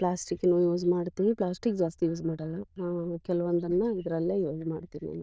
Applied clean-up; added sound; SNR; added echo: neural diffusion model UNIVERSE++.